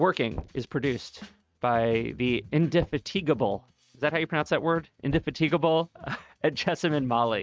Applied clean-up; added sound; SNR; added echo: neural mask model RNNoise.